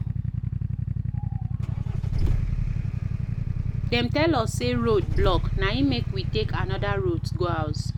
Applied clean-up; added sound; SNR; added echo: none; Engine starting / Car + Idling / Motorcycle; -3 dB; none.